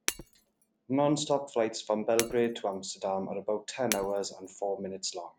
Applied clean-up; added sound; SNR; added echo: none; Shatter; 10 dB; none.